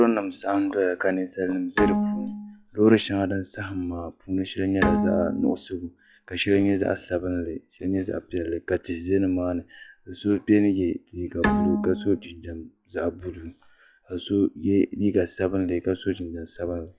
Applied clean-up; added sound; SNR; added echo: classical method log-MMSE.